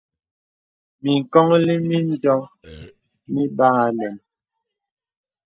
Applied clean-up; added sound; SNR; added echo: neural mask model DeepFilterNet 3.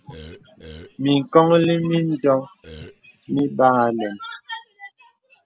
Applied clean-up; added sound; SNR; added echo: none; Burping, eructation; 18 dB; none.